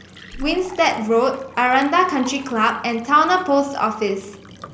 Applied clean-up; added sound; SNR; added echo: none; Liquid; 20 dB; none.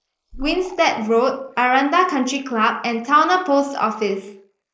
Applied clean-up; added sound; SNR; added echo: neural mask model Resemble Enhance denoiser.